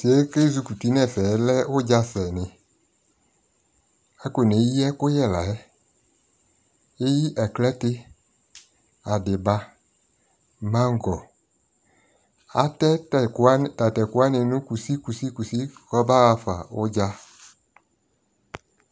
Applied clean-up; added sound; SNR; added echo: none; none; none; none.